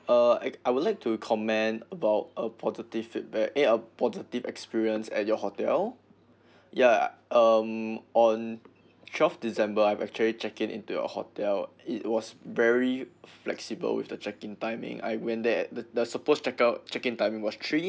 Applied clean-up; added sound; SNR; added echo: none; none; none; none.